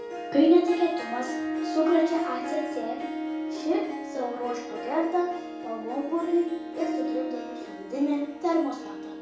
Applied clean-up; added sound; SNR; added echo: none; Harp; 6 dB; reverberation time 0.5 s.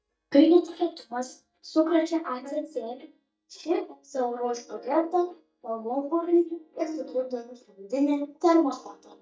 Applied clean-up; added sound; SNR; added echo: neural mask model DeepFilterNet 3.